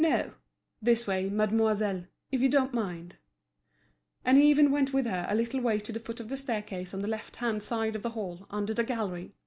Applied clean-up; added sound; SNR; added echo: none; none; none; none.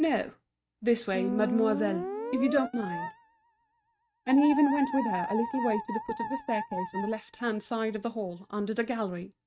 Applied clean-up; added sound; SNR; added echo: neural mask model RNNoise.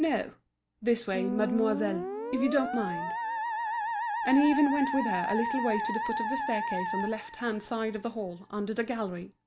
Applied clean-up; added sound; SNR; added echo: none; Musical instrument; 4 dB; none.